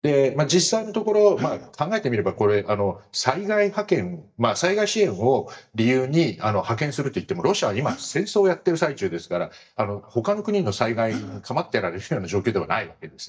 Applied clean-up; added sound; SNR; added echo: neural mask model DeepFilterNet 3.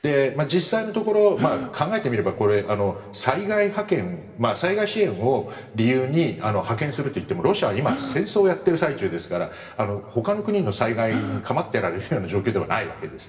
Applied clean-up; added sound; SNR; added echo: none; Gasp; 12 dB; reverberation time 1.5 s.